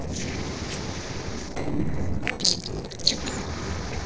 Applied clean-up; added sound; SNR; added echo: neural separator model SepFormer DNS4.